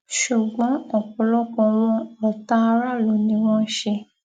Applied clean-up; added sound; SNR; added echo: none; none; none; none.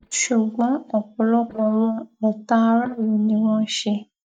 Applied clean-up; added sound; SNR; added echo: neural mask model DeepFilterNet 3.